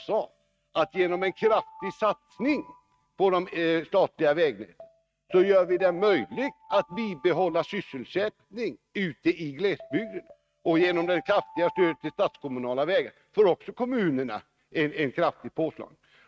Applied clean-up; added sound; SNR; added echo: neural mask model RNNoise.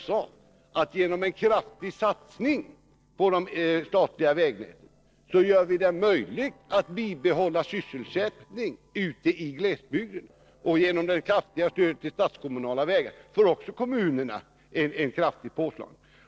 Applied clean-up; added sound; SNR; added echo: neural separator model SepFormer DNS4.